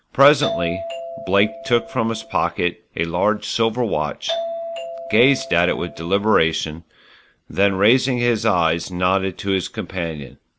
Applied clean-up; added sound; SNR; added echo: none; Doorbell; 9 dB; none.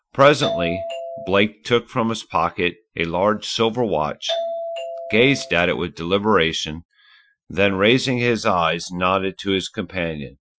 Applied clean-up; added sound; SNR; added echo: classical method Wiener filter.